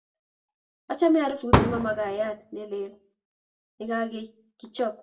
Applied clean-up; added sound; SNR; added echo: none; Fireworks; -5 dB; reverberation time 0.2 s.